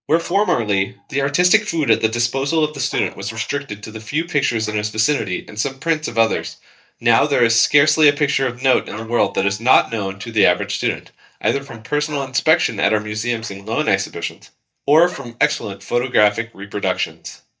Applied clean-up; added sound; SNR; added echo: neural mask model DeepFilterNet 3.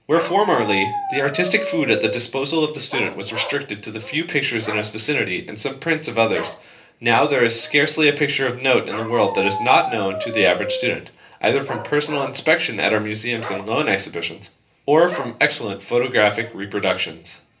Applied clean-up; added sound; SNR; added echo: none; Bark; 11 dB; reverberation time 0.3 s.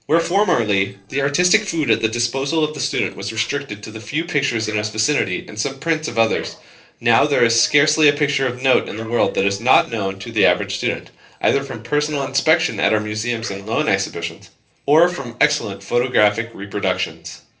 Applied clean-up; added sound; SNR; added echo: neural separator model SepFormer DNS4.